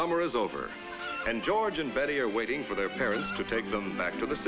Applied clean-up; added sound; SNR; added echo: none; Chicken, rooster; 12 dB; none.